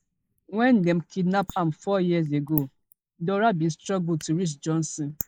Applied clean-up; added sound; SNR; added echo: neural mask model Resemble Enhance denoiser.